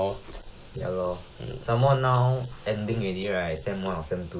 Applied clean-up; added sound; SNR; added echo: neural mask model Resemble Enhance denoiser.